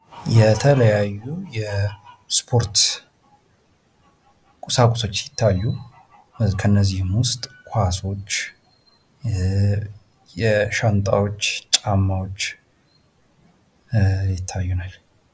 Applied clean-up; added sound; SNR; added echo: none; none; none; none.